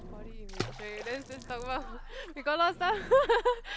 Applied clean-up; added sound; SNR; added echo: none; Water / Splash, splatter + Engine; 12 dB; none.